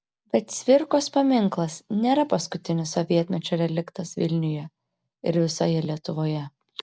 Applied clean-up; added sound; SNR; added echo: none; none; none; none.